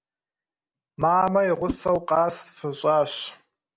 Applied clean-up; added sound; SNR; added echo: none; Whoosh, swoosh, swish; 15 dB; none.